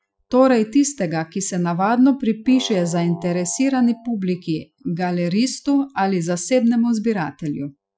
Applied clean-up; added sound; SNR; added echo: classical method Wiener filter.